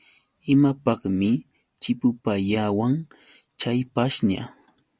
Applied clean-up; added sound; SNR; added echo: none; none; none; none.